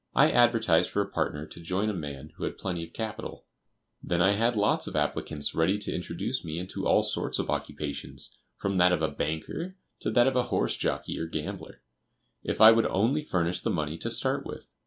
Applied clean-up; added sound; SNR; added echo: none; none; none; none.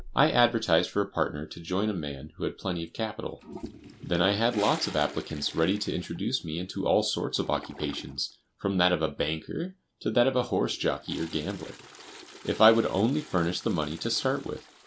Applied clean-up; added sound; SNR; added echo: none; Toilet flush; 19 dB; none.